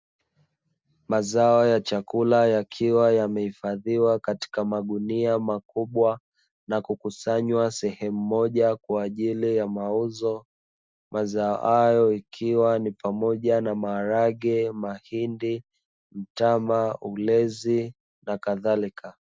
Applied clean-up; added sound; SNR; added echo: none; none; none; none.